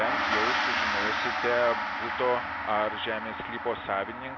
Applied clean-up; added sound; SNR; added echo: none; Gong; -1 dB; none.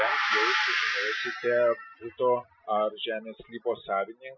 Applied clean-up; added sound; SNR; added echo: classical method Wiener filter.